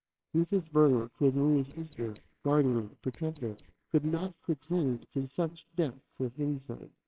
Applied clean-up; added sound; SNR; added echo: neural separator model SepFormer WHAMR!.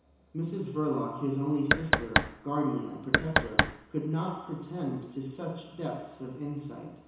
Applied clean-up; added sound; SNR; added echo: none; Knock; -5 dB; reverberation time 1.0 s.